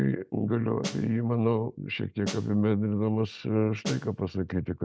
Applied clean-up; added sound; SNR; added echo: none; Snare drum; 11 dB; none.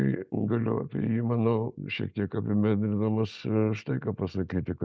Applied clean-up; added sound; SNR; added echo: none; none; none; none.